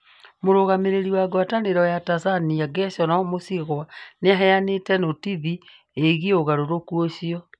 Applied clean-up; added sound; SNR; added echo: none; none; none; none.